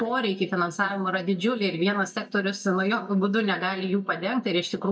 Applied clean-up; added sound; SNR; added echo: neural mask model DeepFilterNet 3.